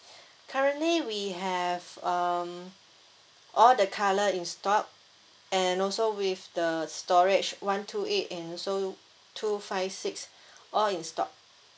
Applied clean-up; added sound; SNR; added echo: none; none; none; none.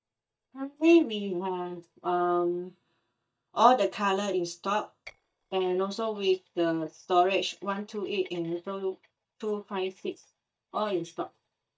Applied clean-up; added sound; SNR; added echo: neural mask model DeepFilterNet 3.